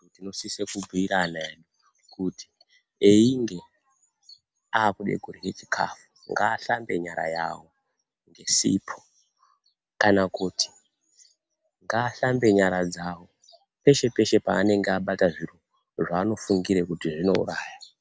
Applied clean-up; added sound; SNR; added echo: none; none; none; none.